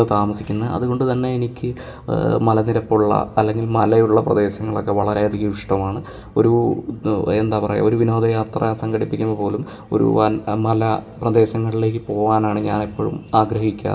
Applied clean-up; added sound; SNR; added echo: none; none; none; reverberation time 2.3 s.